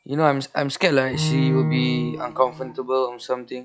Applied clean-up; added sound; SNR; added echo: classical method log-MMSE.